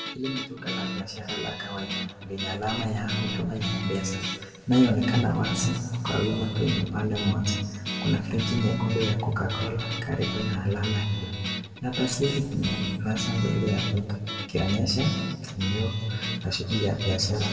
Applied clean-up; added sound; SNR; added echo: none; Guitar; 7 dB; reverberation time 1.7 s.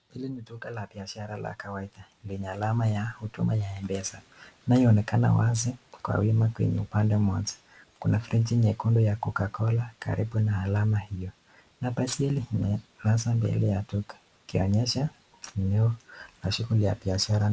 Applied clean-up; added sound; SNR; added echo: none; none; none; none.